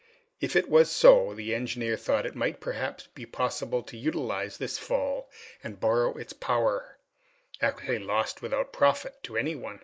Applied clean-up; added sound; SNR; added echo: neural mask model Resemble Enhance denoiser.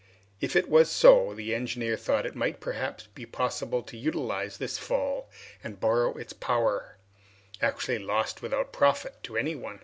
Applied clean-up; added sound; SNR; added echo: none; none; none; none.